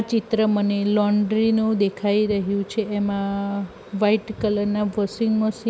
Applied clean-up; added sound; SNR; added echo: none; none; none; none.